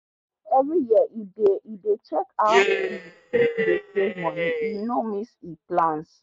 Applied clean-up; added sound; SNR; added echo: neural mask model RNNoise.